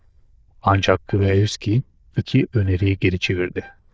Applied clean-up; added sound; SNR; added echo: neural diffusion model UNIVERSE++.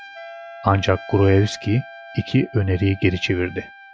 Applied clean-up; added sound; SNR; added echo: none; Trumpet + Wind instrument, woodwind instrument; 18 dB; none.